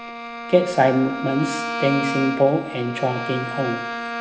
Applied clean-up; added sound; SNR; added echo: none; Bowed string instrument; 7 dB; reverberation time 1.1 s.